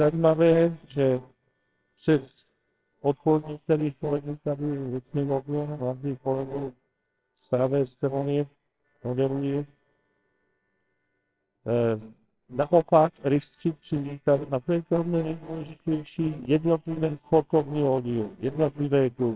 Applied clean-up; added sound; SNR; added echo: neural separator model SepFormer WHAMR!.